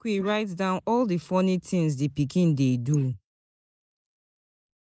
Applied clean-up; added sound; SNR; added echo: neural mask model Resemble Enhance denoiser.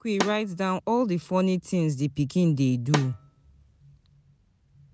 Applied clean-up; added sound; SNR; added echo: none; Snare drum; 10 dB; none.